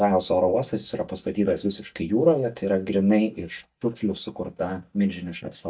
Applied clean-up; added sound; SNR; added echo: neural mask model DeepFilterNet 3.